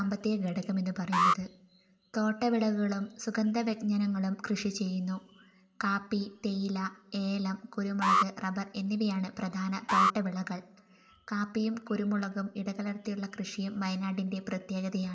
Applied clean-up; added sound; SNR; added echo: none; Alarm; 0 dB; reverberation time 0.9 s.